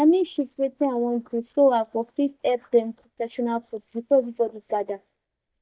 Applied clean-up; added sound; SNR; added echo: neural mask model DeepFilterNet 3.